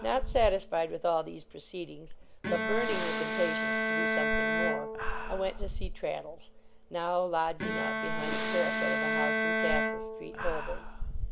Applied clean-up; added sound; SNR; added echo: none; Bowed string instrument + Breathing; -2 dB; none.